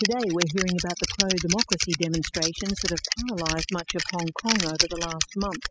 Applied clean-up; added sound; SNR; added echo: classical method spectral subtraction.